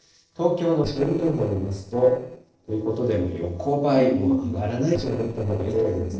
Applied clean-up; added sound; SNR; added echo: neural separator model SepFormer DNS4.